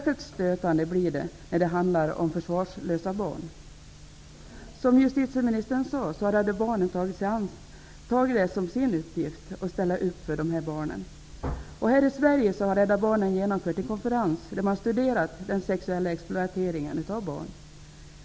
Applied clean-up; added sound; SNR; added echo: none; none; none; none.